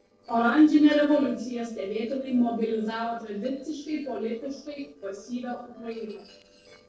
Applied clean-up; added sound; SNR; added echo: neural separator model SepFormer DNS4.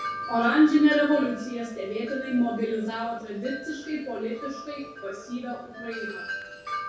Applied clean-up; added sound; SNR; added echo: none; Wind chime; 11 dB; reverberation time 0.6 s.